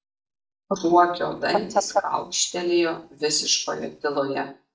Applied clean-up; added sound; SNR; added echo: neural mask model DeepFilterNet 3.